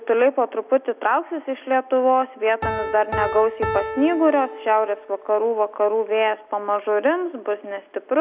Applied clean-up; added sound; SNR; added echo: none; Piano; 12 dB; none.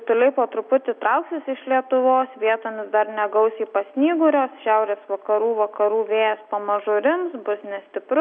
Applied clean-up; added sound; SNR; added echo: none; none; none; none.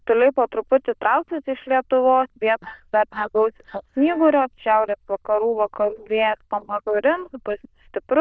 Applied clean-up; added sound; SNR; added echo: neural diffusion model UNIVERSE++.